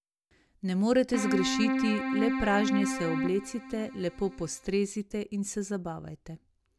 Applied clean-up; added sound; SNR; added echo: none; Keyboard (musical); 1 dB; none.